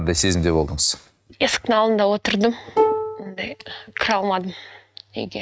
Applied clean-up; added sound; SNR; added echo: neural mask model RNNoise.